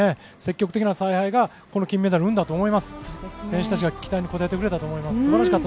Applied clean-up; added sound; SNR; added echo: none; none; none; none.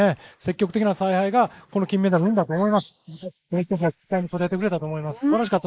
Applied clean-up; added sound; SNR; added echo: neural mask model Resemble Enhance denoiser.